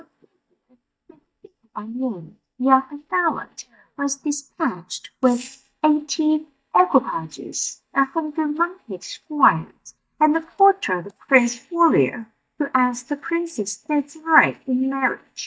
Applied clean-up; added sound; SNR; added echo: neural mask model DeepFilterNet 3.